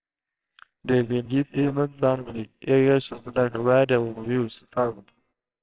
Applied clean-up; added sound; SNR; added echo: neural separator model SepFormer WHAMR!.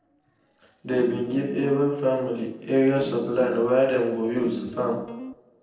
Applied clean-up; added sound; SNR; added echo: neural separator model SepFormer DNS4.